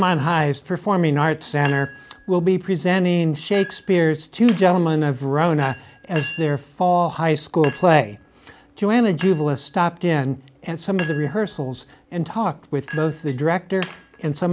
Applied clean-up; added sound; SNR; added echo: none; Chink, clink; 18 dB; none.